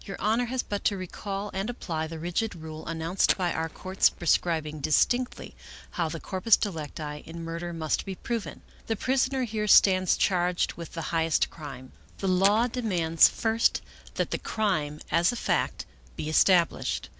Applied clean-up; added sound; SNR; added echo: none; Fire; 18 dB; none.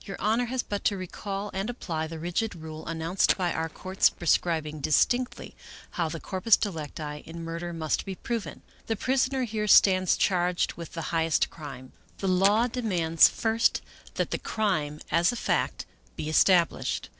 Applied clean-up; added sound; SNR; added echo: neural separator model SepFormer DNS4.